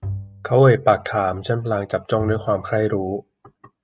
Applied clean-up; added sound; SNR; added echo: none; Bowed string instrument; 13 dB; none.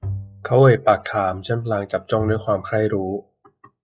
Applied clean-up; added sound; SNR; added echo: classical method log-MMSE.